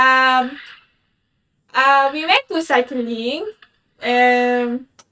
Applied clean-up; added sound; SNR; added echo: neural mask model RNNoise.